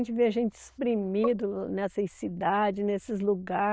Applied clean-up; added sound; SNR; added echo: neural diffusion model UNIVERSE++.